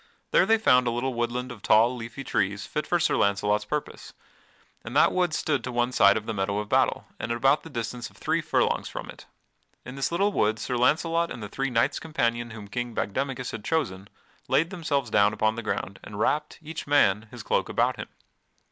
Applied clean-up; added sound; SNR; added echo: none; none; none; none.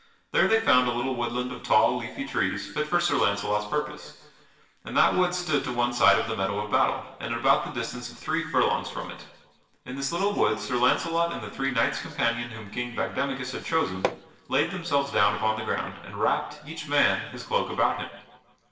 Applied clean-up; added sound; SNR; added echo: none; Hammer; 7 dB; reverberation time 1.0 s.